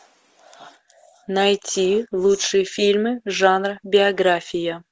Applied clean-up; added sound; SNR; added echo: none; none; none; none.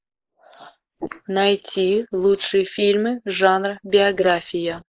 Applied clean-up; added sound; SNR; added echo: neural mask model Resemble Enhance denoiser.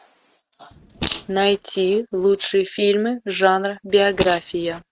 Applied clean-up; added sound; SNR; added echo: neural mask model RNNoise.